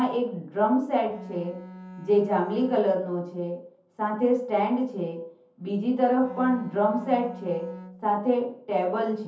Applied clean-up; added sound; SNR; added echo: none; Bowed string instrument; 16 dB; reverberation time 0.5 s.